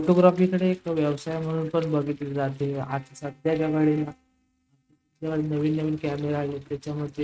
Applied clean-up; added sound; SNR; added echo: neural mask model RNNoise.